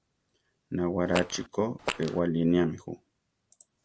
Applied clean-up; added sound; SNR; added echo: none; Fart; 5 dB; none.